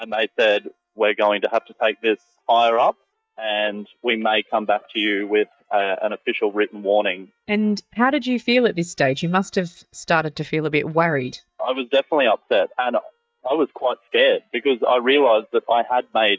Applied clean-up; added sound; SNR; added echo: neural mask model DeepFilterNet 3.